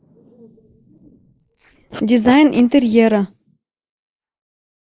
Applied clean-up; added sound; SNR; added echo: neural mask model Resemble Enhance denoiser.